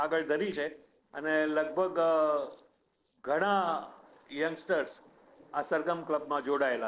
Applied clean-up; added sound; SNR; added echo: neural separator model SepFormer DNS4.